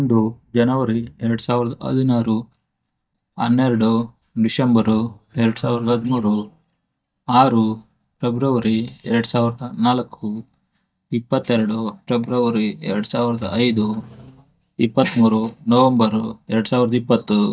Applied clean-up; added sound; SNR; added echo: neural mask model DeepFilterNet 3.